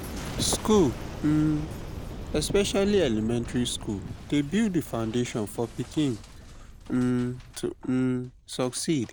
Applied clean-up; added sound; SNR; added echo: none; Boom; 11 dB; none.